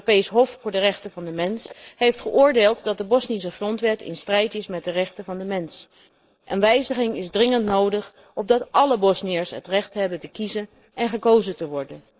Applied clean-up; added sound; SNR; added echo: neural mask model Resemble Enhance denoiser.